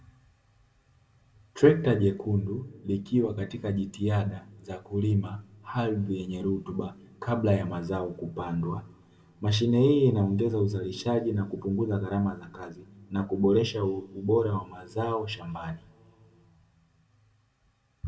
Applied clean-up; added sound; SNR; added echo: none; none; none; reverberation time 1.5 s.